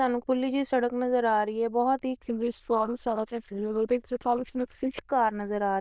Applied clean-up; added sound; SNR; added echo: neural diffusion model UNIVERSE++.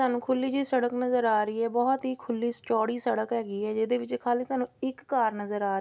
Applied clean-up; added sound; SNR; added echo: none; none; none; none.